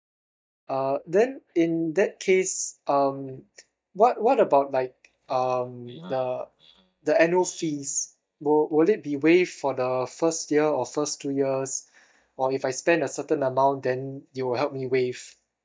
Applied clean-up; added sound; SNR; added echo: neural mask model DeepFilterNet 3.